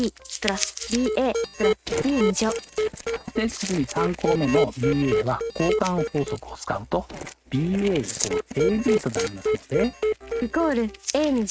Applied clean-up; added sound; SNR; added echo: neural mask model RNNoise.